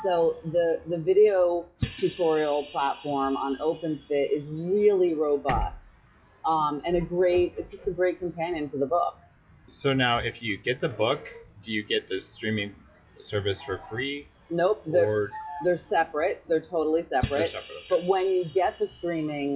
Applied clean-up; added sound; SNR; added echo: classical method WPE with log-MMSE.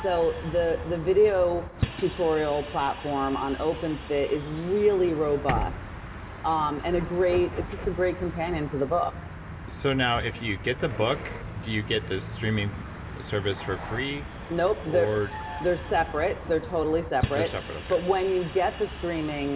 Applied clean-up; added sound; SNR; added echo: none; Bus; 9 dB; reverberation time 0.7 s.